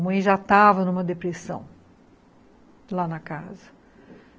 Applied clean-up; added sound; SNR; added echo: none; none; none; none.